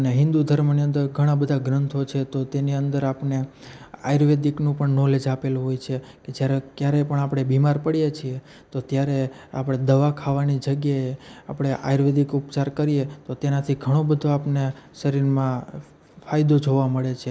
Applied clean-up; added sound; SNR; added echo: none; none; none; none.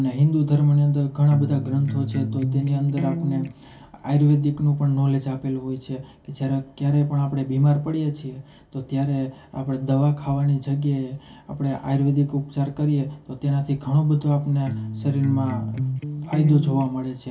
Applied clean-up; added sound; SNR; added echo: none; Electric guitar; 6 dB; reverberation time 0.2 s.